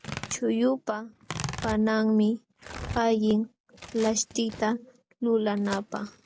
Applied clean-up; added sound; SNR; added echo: none; Tearing; 13 dB; none.